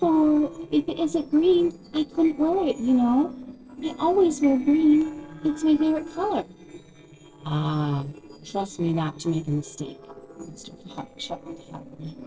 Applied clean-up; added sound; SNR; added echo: neural separator model SepFormer DNS4.